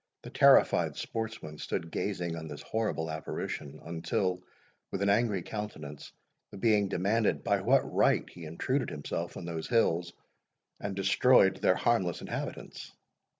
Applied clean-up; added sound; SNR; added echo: none; none; none; none.